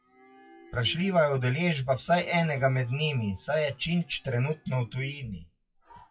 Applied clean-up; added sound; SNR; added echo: classical method WPE with log-MMSE.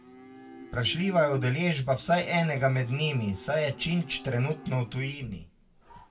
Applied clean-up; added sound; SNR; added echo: none; Livestock, farm animals, working animals; 18 dB; reverberation time 0.2 s.